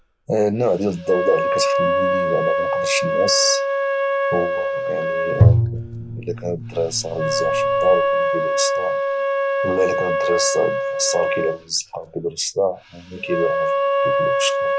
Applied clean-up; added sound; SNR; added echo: none; Bowed string instrument + Wind instrument, woodwind instrument; -3 dB; none.